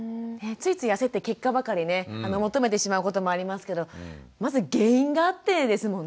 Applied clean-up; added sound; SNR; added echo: none; none; none; none.